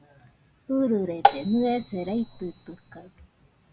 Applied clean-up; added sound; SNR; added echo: none; Marimba, xylophone; -1 dB; none.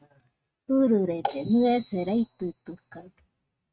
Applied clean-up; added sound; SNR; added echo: neural mask model RNNoise.